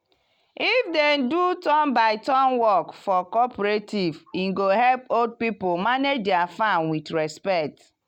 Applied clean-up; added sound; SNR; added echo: none; none; none; none.